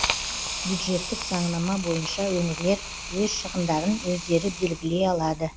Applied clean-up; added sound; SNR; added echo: none; Hiss; 7 dB; none.